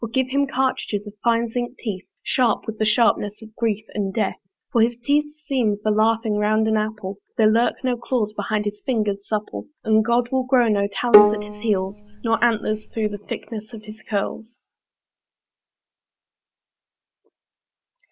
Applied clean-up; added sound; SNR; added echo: none; Bowed string instrument; -2 dB; none.